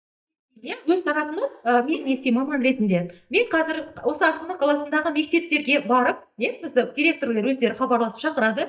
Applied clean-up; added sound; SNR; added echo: neural mask model DeepFilterNet 3.